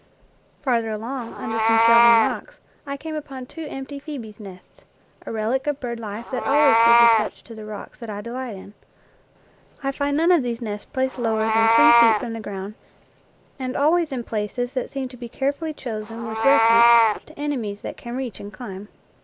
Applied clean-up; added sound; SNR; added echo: none; Meow; -1 dB; none.